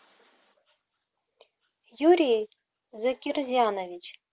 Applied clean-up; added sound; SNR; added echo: none; none; none; none.